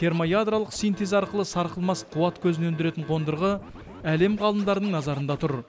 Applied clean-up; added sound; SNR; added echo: none; Scratching (performance technique); 19 dB; none.